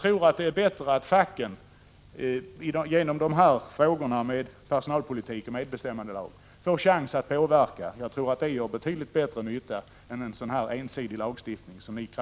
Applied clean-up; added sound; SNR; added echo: none; none; none; none.